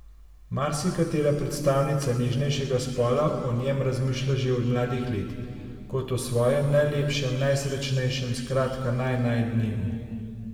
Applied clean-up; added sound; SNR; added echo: none; none; none; reverberation time 2.6 s.